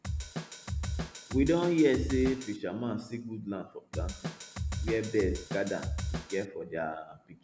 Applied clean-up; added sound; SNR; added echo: none; Drum kit; 3 dB; none.